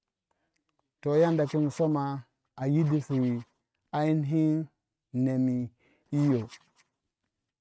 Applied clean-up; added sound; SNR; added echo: neural mask model RNNoise.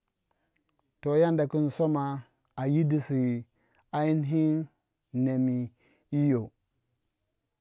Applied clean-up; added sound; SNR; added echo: none; none; none; none.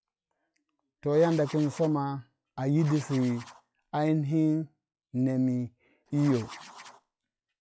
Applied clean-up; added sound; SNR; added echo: classical method log-MMSE.